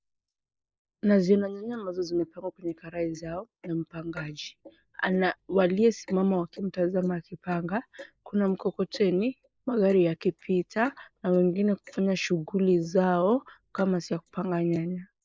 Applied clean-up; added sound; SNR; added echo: neural mask model Resemble Enhance denoiser.